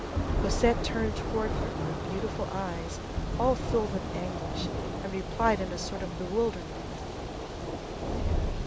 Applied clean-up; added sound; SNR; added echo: none; Thunder / Rain; -1 dB; none.